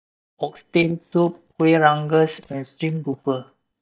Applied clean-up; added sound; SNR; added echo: neural mask model DeepFilterNet 3.